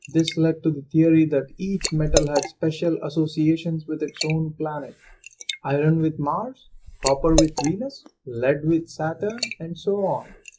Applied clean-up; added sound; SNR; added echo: classical method log-MMSE.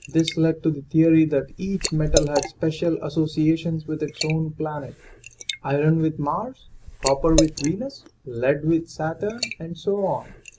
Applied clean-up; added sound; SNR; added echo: neural mask model Resemble Enhance denoiser.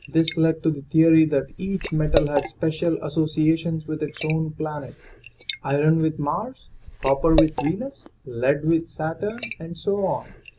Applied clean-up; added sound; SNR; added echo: none; Liquid; 8 dB; none.